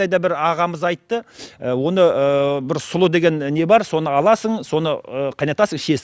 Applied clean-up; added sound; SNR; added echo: none; none; none; none.